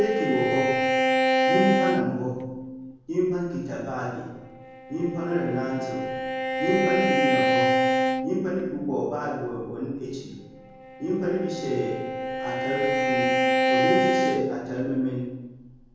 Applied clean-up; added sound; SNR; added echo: none; Bowed string instrument; -2 dB; reverberation time 1.3 s.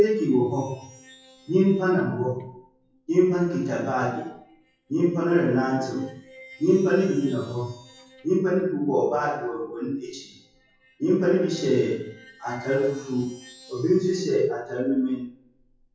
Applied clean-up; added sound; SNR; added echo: classical method WPE with log-MMSE.